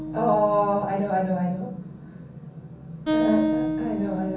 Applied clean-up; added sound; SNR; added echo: none; Acoustic guitar; 3 dB; reverberation time 0.6 s.